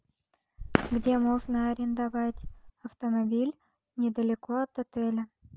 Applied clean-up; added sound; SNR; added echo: none; Fireworks; 5 dB; none.